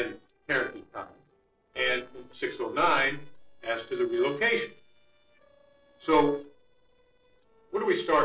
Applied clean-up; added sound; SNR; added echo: neural separator model SepFormer DNS4.